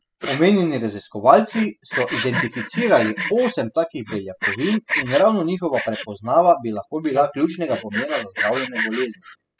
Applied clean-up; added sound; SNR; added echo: classical method spectral subtraction.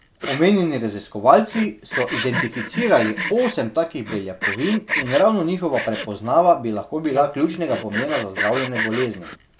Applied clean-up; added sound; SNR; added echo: none; Wind instrument, woodwind instrument + Sawing; 9 dB; none.